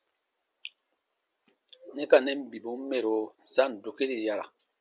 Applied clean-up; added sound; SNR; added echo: none; none; none; none.